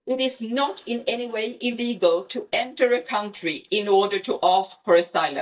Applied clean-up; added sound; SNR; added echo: neural mask model DeepFilterNet 3.